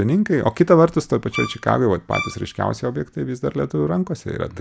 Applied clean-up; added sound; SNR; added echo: none; Bowed string instrument; 11 dB; none.